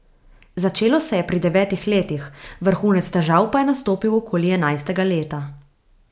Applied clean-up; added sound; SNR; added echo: none; none; none; none.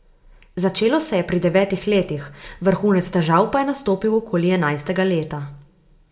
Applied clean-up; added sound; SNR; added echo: none; none; none; reverberation time 0.4 s.